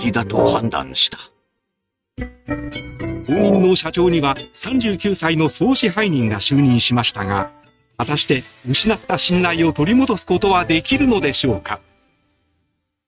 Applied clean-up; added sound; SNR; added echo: neural mask model RNNoise.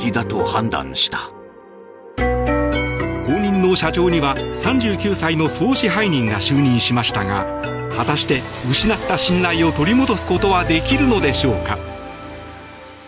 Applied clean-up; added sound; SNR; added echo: none; none; none; none.